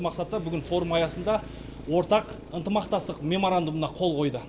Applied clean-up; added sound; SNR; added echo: none; Motorcycle; 16 dB; reverberation time 1.1 s.